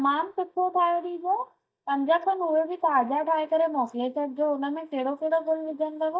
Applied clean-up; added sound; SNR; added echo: neural mask model DeepFilterNet 3.